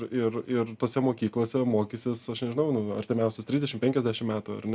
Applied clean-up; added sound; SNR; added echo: none; none; none; none.